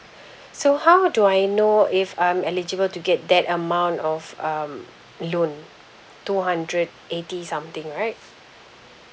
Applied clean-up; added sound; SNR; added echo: none; none; none; none.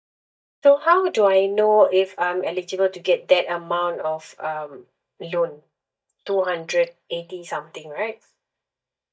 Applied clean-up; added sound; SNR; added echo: neural mask model DeepFilterNet 3.